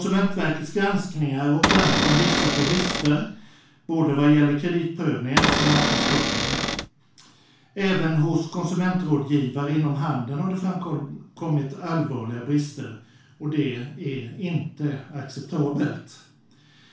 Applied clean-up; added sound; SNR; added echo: none; Cupboard open or close / Door; -3 dB; reverberation time 0.4 s.